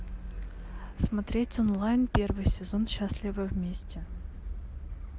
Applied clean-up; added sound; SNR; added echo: none; none; none; none.